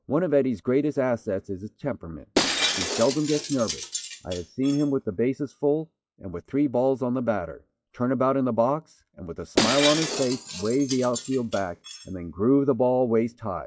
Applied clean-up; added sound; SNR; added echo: classical method log-MMSE.